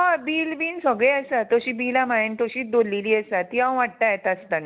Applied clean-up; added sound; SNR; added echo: none; none; none; none.